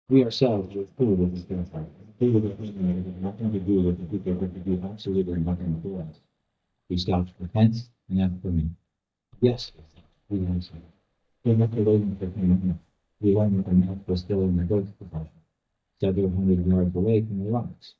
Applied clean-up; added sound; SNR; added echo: neural mask model DeepFilterNet 3.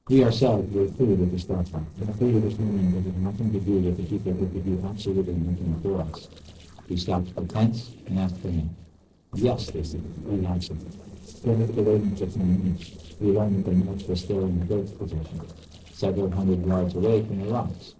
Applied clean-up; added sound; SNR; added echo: neural separator model SepFormer DNS4.